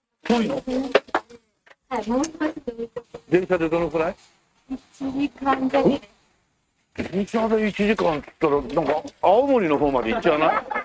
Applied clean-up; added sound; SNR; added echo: neural mask model RNNoise.